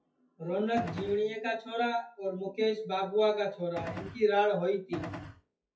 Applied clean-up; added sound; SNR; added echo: classical method WPE with log-MMSE.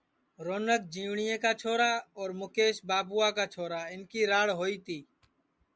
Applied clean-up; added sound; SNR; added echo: none; none; none; none.